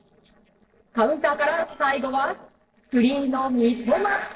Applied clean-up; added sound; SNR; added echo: neural separator model SepFormer DNS4.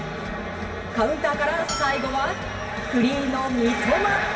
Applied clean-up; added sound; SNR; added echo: none; Bell; 13 dB; reverberation time 2.0 s.